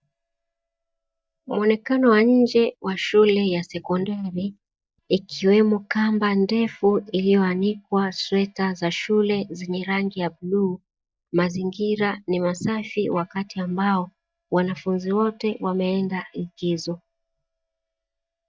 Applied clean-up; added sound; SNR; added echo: neural mask model DeepFilterNet 3.